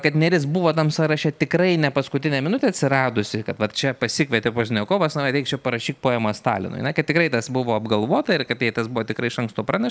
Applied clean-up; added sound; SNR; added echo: none; none; none; none.